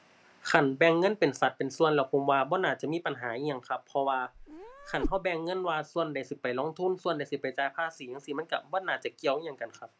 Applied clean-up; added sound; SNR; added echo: none; Meow; 7 dB; none.